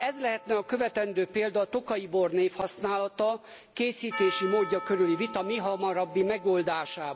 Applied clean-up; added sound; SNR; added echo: none; Percussion; 14 dB; none.